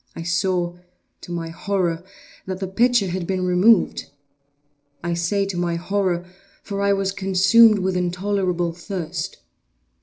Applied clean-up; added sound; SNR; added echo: neural separator model SepFormer DNS4.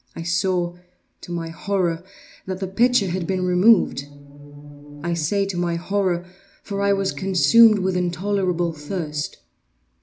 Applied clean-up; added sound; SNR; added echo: none; Musical instrument; 15 dB; none.